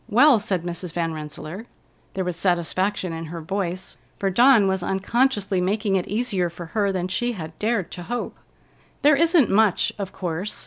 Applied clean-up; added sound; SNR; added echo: none; none; none; none.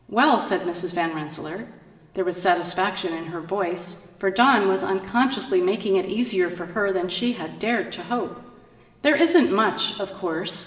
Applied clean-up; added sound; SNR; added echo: none; none; none; reverberation time 2.7 s.